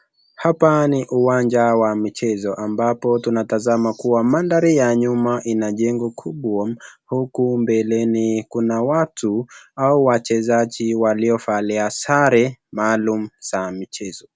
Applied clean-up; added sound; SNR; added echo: none; none; none; none.